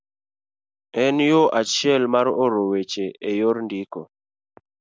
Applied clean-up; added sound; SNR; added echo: none; none; none; none.